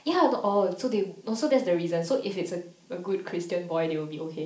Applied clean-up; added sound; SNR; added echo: none; none; none; reverberation time 0.4 s.